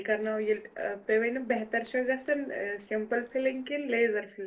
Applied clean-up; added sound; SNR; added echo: neural separator model SepFormer DNS4.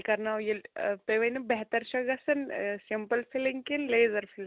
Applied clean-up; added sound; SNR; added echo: none; none; none; none.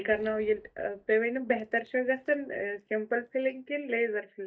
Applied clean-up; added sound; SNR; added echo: neural mask model DeepFilterNet 3.